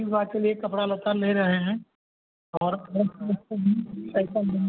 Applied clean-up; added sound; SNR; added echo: none; none; none; none.